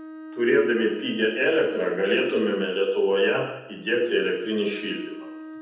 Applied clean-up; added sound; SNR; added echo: none; Bowed string instrument; 17 dB; reverberation time 0.9 s.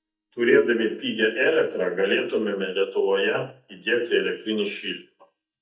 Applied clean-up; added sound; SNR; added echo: neural mask model DeepFilterNet 3.